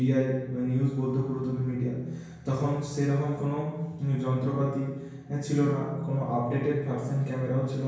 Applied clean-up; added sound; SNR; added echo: none; none; none; reverberation time 1.0 s.